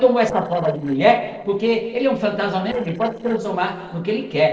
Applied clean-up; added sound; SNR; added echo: neural separator model SepFormer DNS4.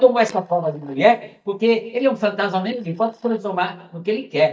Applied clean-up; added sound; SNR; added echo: neural mask model DeepFilterNet 3.